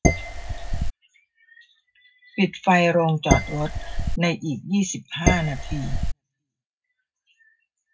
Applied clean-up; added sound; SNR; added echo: none; Dishes, pots, and pans; -4 dB; reverberation time 0.3 s.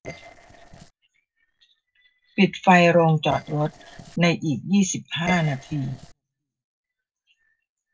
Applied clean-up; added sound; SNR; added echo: neural separator model SepFormer DNS4.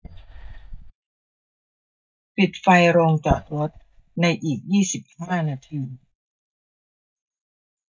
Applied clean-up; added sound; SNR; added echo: neural mask model DeepFilterNet 3.